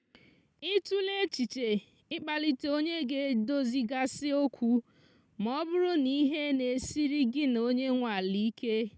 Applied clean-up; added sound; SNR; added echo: none; none; none; none.